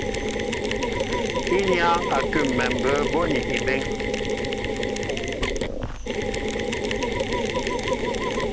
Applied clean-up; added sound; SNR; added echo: none; Mechanisms; -4 dB; none.